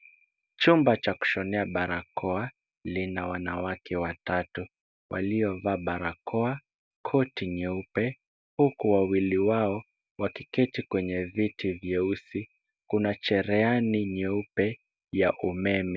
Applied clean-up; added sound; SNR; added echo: none; none; none; none.